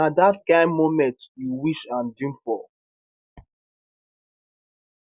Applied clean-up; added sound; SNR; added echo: none; none; none; none.